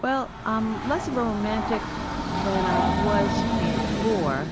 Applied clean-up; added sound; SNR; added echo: none; Train; -1 dB; none.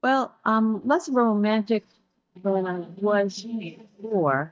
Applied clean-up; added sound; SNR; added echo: neural mask model DeepFilterNet 3.